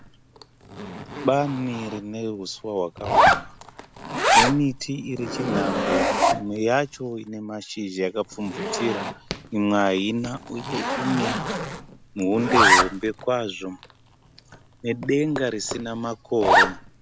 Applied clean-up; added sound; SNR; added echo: none; Zipper (clothing); -1 dB; none.